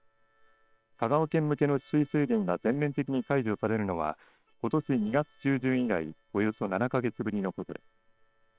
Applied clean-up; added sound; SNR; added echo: neural separator model SepFormer WHAM!.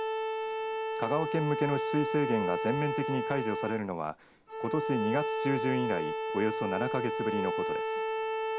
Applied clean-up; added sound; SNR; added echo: none; Bowed string instrument; 0 dB; none.